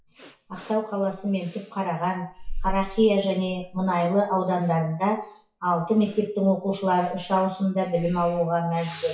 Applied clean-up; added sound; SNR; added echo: classical method WPE with log-MMSE.